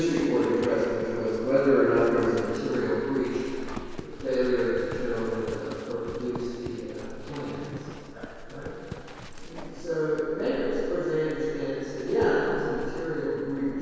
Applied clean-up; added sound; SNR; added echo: none; Livestock, farm animals, working animals; 12 dB; reverberation time 2.2 s.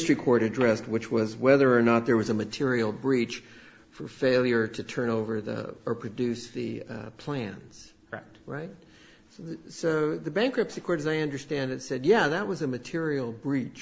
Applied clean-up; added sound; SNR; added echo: none; none; none; none.